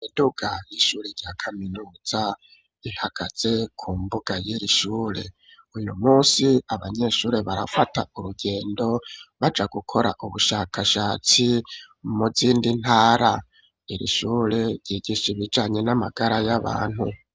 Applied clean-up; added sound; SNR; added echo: none; none; none; none.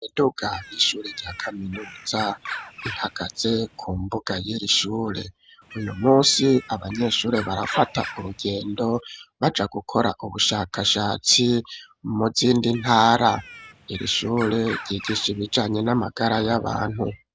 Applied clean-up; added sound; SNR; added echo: none; Bird; 15 dB; none.